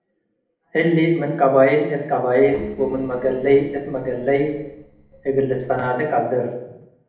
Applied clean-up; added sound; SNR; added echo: neural separator model SepFormer DNS4.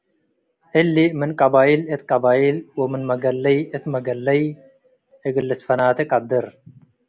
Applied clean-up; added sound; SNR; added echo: none; none; none; none.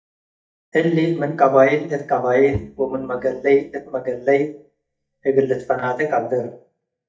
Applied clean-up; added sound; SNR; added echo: neural mask model DeepFilterNet 3.